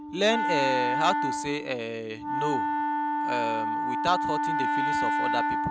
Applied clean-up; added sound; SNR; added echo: none; Wind instrument, woodwind instrument; -3 dB; none.